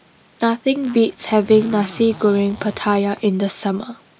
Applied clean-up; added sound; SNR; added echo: none; Zipper (clothing); 19 dB; none.